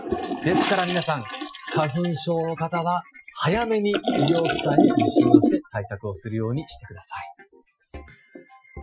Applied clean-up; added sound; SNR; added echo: classical method Wiener filter.